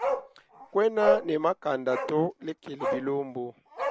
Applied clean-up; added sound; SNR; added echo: none; Bark; 3 dB; none.